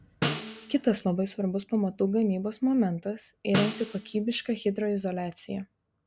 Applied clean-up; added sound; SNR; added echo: none; Snare drum; 7 dB; none.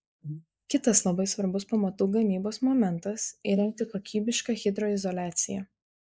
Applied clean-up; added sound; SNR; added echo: neural mask model Resemble Enhance denoiser.